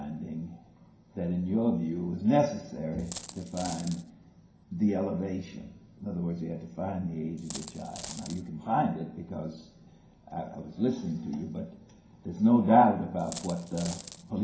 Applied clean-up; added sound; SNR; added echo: none; Coin (dropping); 13 dB; reverberation time 0.5 s.